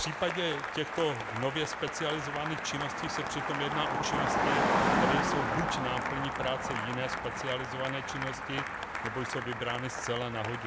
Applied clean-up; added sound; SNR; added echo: none; Applause / Cheering + Car passing by; -3 dB; none.